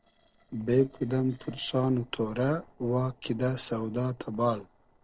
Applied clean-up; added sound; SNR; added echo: neural separator model SepFormer DNS4.